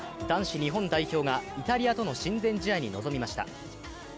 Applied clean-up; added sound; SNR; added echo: none; none; none; none.